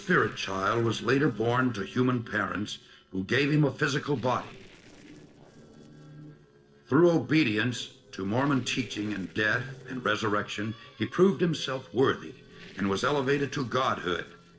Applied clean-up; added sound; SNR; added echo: neural separator model SepFormer DNS4.